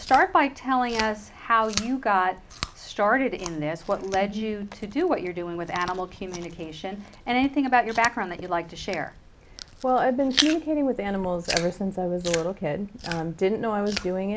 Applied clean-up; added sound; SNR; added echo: none; Chewing, mastication; 12 dB; none.